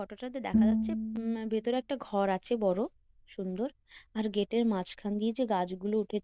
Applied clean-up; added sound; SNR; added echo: neural diffusion model UNIVERSE++.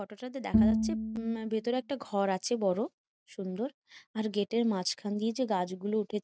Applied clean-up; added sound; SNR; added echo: none; Bowed string instrument; -1 dB; none.